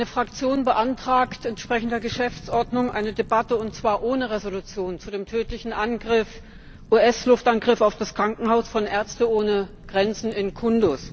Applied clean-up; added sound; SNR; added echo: none; Wind / Fire; 18 dB; none.